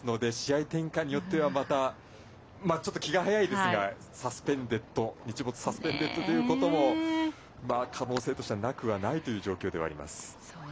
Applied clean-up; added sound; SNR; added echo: none; none; none; none.